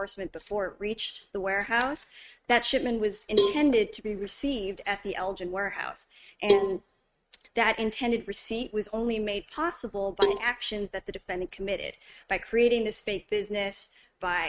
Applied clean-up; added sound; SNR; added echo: neural mask model RNNoise.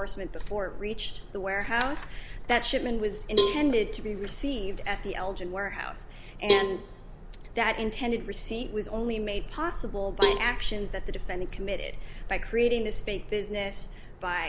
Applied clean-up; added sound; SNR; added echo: none; Cowbell; 4 dB; none.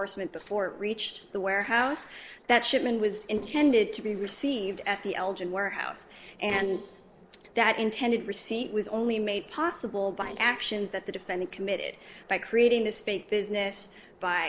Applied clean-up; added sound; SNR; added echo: neural separator model SepFormer DNS4.